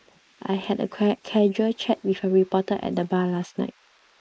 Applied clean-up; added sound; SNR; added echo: neural mask model Resemble Enhance denoiser.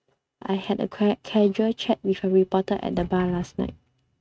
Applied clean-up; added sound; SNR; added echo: neural mask model RNNoise.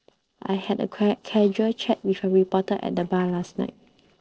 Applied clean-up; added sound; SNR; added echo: neural separator model SepFormer DNS4.